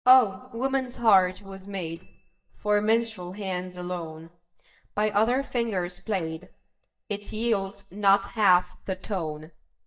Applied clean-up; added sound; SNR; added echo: neural mask model DeepFilterNet 3.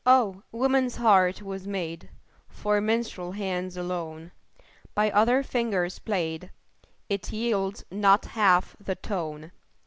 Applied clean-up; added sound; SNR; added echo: none; none; none; none.